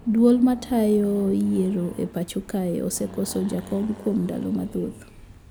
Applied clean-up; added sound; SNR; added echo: none; Accelerating, revving, vroom; 18 dB; none.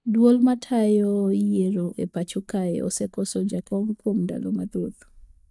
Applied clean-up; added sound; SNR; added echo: neural mask model DeepFilterNet 3.